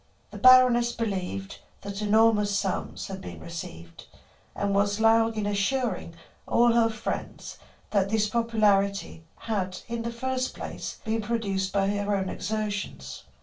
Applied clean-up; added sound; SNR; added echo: none; none; none; reverberation time 0.2 s.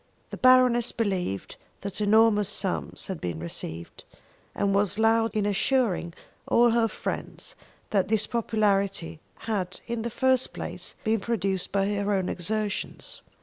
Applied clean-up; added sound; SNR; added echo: none; none; none; none.